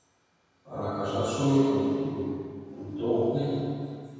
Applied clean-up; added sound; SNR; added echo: none; none; none; reverberation time 2.2 s.